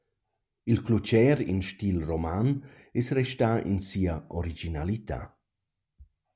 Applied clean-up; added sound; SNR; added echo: none; none; none; none.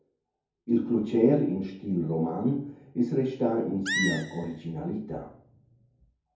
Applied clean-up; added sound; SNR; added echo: none; Animal; 5 dB; reverberation time 0.6 s.